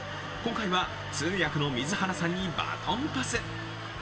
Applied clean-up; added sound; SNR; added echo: none; Traffic noise, roadway noise; 19 dB; reverberation time 0.7 s.